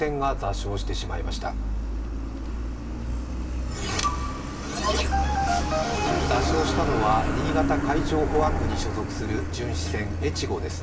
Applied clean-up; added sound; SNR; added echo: none; Truck; -1 dB; reverberation time 1.9 s.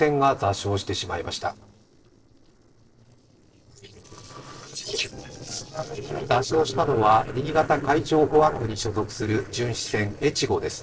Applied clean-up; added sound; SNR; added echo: neural separator model SepFormer DNS4.